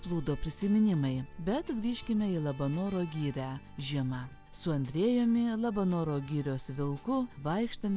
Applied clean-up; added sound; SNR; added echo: none; none; none; none.